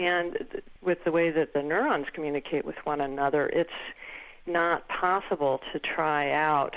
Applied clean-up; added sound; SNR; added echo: none; none; none; none.